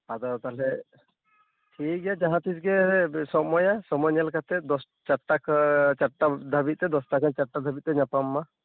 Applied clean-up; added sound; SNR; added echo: none; none; none; none.